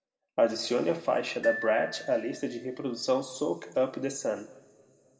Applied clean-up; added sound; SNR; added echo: none; Glockenspiel; 11 dB; reverberation time 1.3 s.